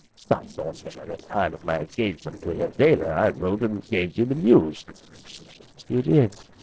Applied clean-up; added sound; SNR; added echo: neural separator model SepFormer DNS4.